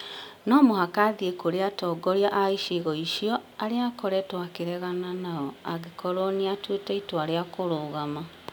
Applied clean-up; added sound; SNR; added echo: none; none; none; none.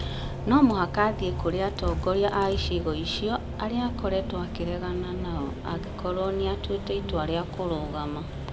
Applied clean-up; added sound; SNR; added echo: none; Bus; 5 dB; none.